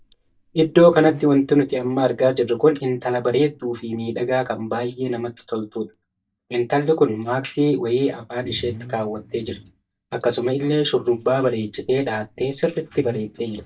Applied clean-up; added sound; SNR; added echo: neural mask model DeepFilterNet 3.